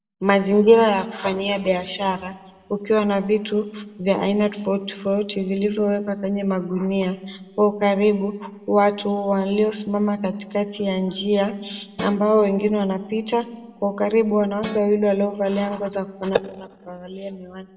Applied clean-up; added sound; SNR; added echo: none; Guitar; 12 dB; reverberation time 1.2 s.